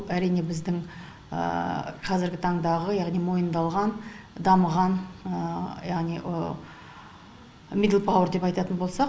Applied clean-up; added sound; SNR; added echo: none; none; none; none.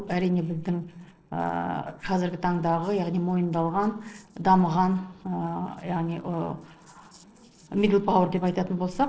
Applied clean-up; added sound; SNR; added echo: neural separator model SepFormer DNS4.